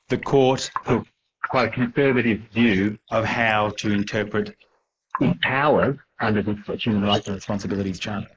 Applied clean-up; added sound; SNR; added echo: neural mask model Resemble Enhance denoiser.